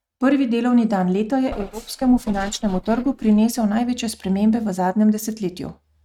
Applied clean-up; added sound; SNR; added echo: neural mask model RNNoise.